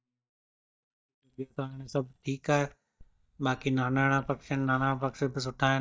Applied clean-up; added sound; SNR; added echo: neural mask model DeepFilterNet 3.